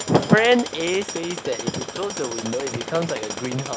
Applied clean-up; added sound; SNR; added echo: none; Tools; 9 dB; none.